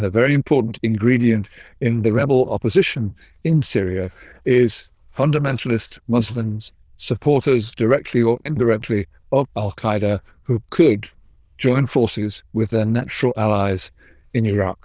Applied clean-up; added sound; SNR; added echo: neural diffusion model UNIVERSE++.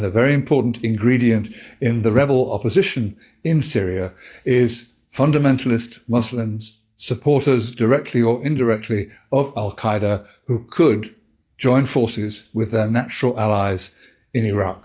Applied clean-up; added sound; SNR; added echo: neural mask model DeepFilterNet 3.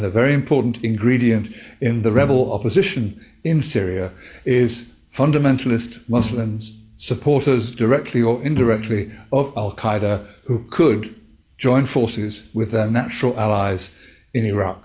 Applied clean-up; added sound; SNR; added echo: none; Bowed string instrument; 11 dB; none.